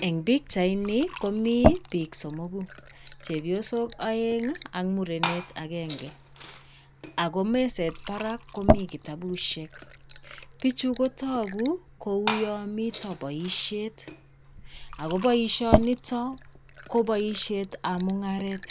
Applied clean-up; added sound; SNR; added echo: none; Liquid; 4 dB; none.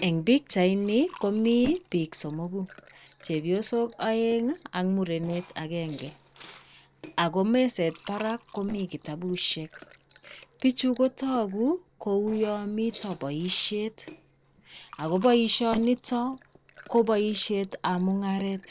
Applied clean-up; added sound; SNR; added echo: neural separator model SepFormer DNS4.